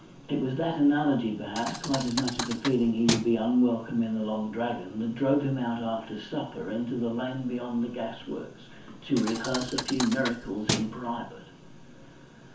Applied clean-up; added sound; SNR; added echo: none; Thump, thud; 5 dB; reverberation time 0.9 s.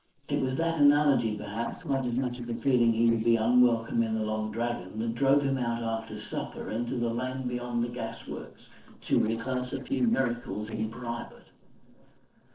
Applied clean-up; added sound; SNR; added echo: neural separator model SepFormer DNS4.